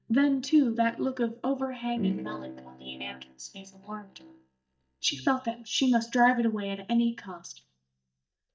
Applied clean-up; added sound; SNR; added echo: neural mask model DeepFilterNet 3.